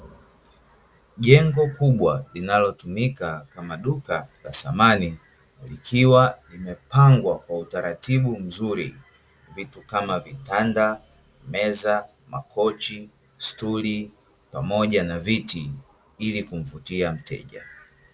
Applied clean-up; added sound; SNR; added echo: none; none; none; none.